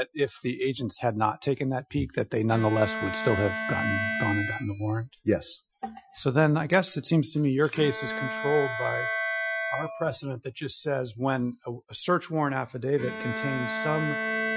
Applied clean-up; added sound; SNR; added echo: classical method Wiener filter.